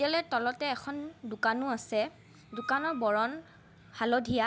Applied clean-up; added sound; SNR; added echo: none; Wind instrument, woodwind instrument; 15 dB; none.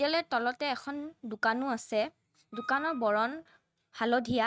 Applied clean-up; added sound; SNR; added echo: neural mask model RNNoise.